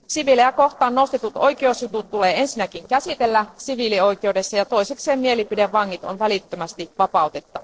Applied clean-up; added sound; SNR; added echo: neural separator model SepFormer DNS4.